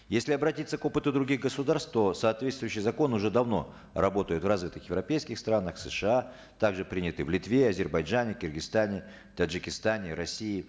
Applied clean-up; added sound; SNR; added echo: none; none; none; none.